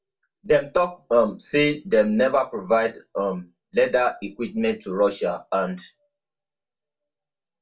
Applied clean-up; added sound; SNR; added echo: none; none; none; reverberation time 0.1 s.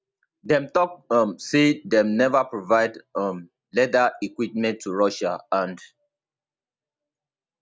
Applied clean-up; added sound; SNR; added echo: none; none; none; none.